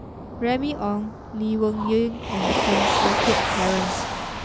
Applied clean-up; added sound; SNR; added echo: none; Motor vehicle (road); -1 dB; none.